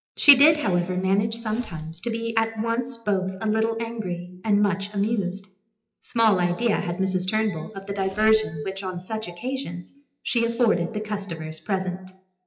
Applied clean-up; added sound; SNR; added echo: classical method WPE with log-MMSE.